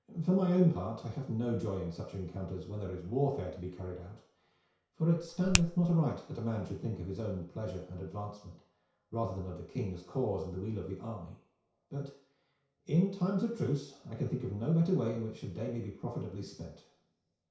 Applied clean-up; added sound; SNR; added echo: none; Finger snapping; -1 dB; reverberation time 0.6 s.